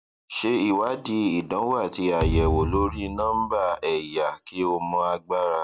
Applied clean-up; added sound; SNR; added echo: none; Thump, thud; 5 dB; none.